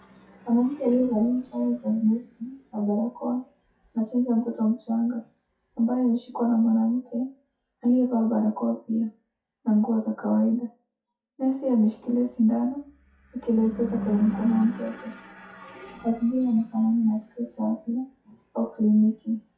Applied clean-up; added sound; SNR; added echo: classical method WPE with log-MMSE.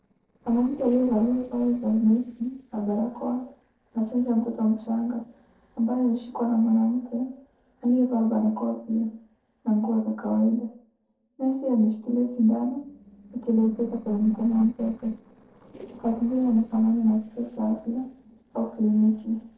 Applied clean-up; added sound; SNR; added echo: neural separator model SepFormer DNS4.